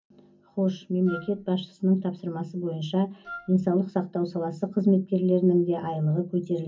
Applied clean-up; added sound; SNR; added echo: none; Wind instrument, woodwind instrument; 17 dB; reverberation time 0.3 s.